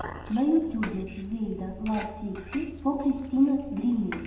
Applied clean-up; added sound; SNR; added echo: none; Frying (food); 17 dB; reverberation time 1.1 s.